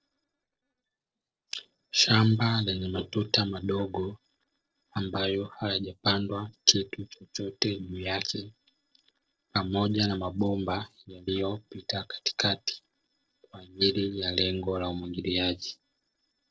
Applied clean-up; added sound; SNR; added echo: neural separator model SepFormer DNS4.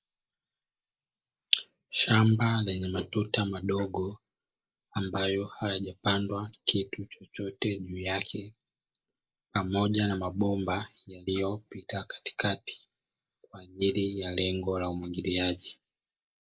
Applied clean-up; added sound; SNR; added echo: neural mask model Resemble Enhance denoiser.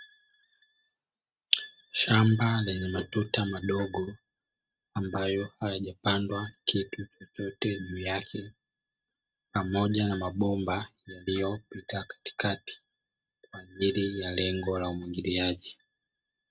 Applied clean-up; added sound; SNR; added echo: neural mask model RNNoise.